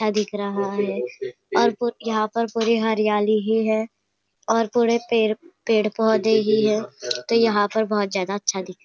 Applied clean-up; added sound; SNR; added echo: none; none; none; none.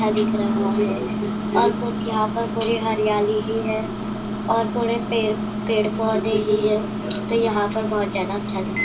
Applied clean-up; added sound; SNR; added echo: none; Microwave oven; 2 dB; reverberation time 0.3 s.